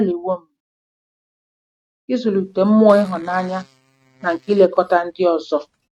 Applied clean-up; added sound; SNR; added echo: neural mask model RNNoise.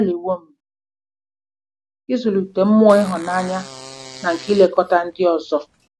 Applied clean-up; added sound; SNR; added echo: none; Fart; 19 dB; none.